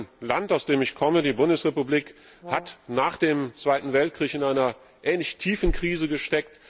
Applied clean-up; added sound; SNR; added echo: none; Brass instrument; 17 dB; none.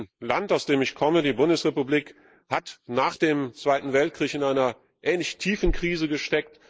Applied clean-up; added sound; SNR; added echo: neural mask model Resemble Enhance denoiser.